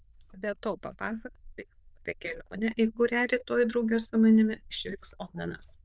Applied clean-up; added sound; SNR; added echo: neural diffusion model UNIVERSE++.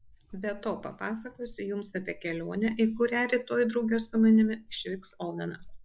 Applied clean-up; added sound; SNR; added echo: classical method log-MMSE.